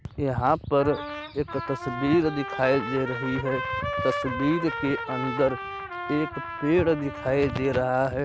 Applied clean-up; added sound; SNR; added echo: none; Trumpet; 8 dB; none.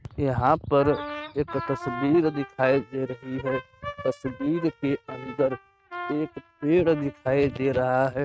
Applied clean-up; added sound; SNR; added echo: neural mask model RNNoise.